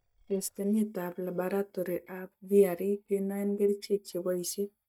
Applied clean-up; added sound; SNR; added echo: neural mask model DeepFilterNet 3.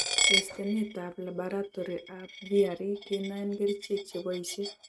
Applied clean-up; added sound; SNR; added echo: neural mask model RNNoise.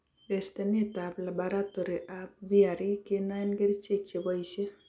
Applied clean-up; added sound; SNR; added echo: none; none; none; none.